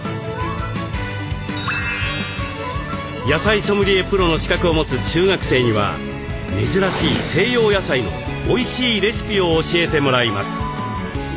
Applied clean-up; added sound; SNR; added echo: none; Stream; 18 dB; none.